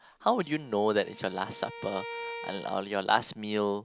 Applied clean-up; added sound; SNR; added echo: none; Bowed string instrument; 14 dB; none.